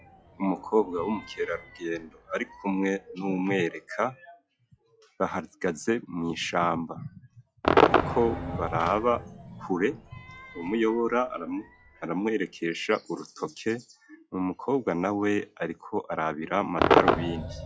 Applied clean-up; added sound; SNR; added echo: classical method log-MMSE.